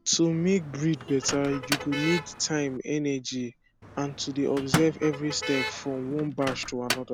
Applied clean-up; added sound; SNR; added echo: none; Motor vehicle (road) + Microwave oven; 8 dB; none.